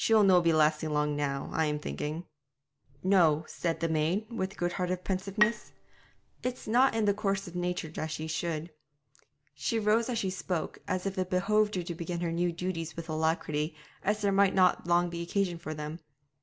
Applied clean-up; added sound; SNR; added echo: none; Bowed string instrument; 7 dB; none.